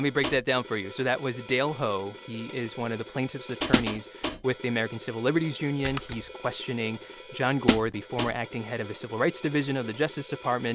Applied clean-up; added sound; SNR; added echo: none; Hi-hat + Splash, splatter; 3 dB; none.